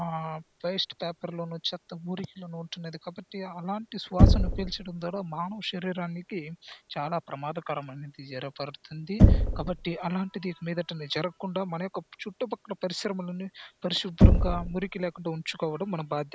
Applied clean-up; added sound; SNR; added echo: none; Knock; -5 dB; none.